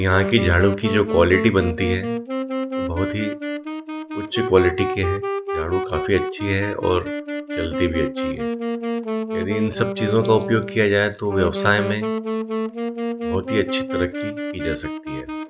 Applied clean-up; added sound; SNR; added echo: none; Wind instrument, woodwind instrument; 4 dB; none.